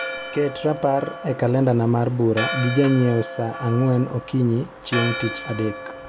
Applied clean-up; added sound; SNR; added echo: none; Church bell; 10 dB; none.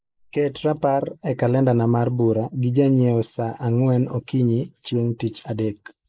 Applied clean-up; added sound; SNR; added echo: neural mask model Resemble Enhance denoiser.